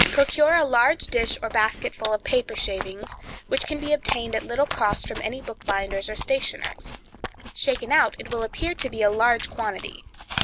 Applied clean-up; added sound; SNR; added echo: none; Chewing, mastication; 8 dB; none.